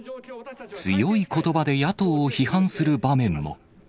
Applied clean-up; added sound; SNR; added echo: none; none; none; none.